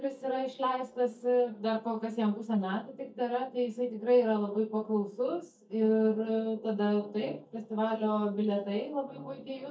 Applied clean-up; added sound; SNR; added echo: neural mask model DeepFilterNet 3.